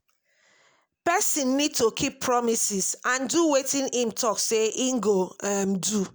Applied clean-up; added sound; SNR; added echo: none; none; none; none.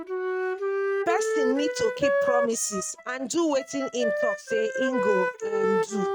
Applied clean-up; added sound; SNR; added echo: neural mask model RNNoise.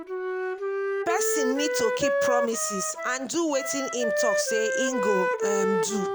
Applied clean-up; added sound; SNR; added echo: none; Wind instrument, woodwind instrument; -2 dB; none.